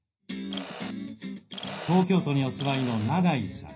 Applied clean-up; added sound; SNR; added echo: none; Mechanisms; 12 dB; reverberation time 0.4 s.